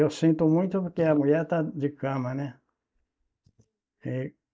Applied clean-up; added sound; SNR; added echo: neural mask model DeepFilterNet 3.